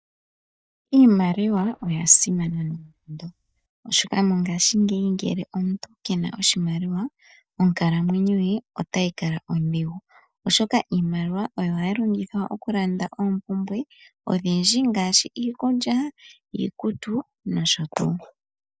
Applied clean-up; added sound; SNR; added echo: neural mask model DeepFilterNet 3.